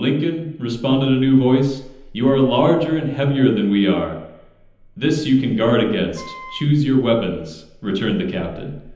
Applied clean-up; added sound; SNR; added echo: none; Wind instrument, woodwind instrument; 18 dB; reverberation time 0.9 s.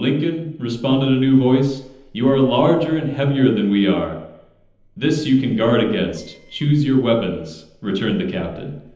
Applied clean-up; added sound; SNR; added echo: neural separator model SepFormer DNS4.